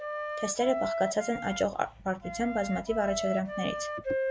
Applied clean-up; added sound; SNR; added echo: none; Wind instrument, woodwind instrument; 4 dB; none.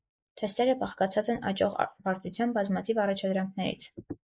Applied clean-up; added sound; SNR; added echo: neural mask model Resemble Enhance denoiser.